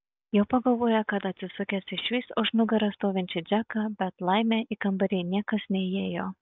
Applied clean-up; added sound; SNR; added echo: none; none; none; none.